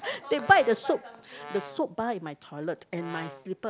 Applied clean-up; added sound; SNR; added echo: none; Brass instrument; 16 dB; none.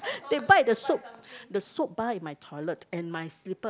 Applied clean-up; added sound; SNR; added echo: none; none; none; none.